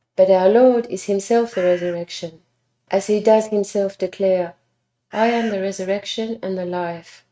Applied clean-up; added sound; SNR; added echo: neural mask model RNNoise.